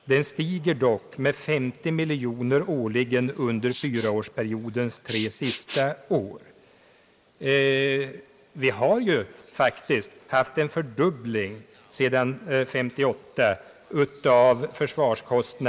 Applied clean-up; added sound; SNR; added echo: neural mask model Resemble Enhance denoiser.